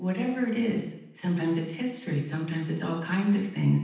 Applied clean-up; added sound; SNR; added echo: none; none; none; reverberation time 0.9 s.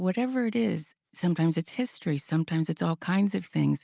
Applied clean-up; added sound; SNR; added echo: none; none; none; none.